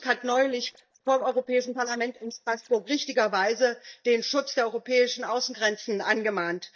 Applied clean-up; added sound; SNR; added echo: neural mask model DeepFilterNet 3.